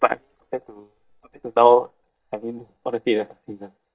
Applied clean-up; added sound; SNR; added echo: neural mask model DeepFilterNet 3.